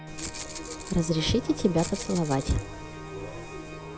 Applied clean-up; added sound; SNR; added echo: none; Rattle (instrument) + Organ; 11 dB; none.